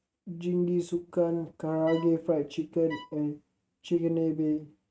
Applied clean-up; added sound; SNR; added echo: neural mask model RNNoise.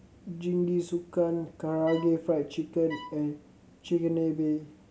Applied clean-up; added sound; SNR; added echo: none; Bowed string instrument; 17 dB; none.